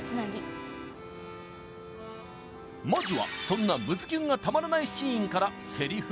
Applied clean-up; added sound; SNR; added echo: none; none; none; none.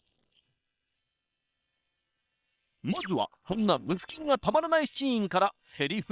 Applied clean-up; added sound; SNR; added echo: neural separator model SepFormer WHAM!.